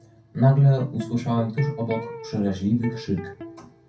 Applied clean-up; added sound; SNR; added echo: none; Electric guitar; 15 dB; reverberation time 0.3 s.